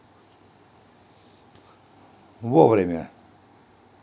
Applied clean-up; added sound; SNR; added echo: none; none; none; none.